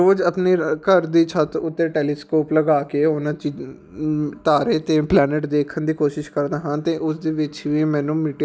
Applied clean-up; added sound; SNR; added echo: none; none; none; none.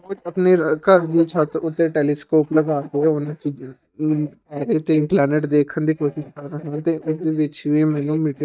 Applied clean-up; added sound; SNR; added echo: neural mask model DeepFilterNet 3.